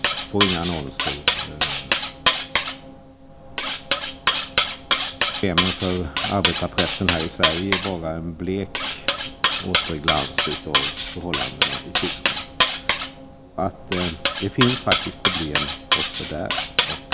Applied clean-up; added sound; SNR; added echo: none; Cutlery, silverware; -4 dB; none.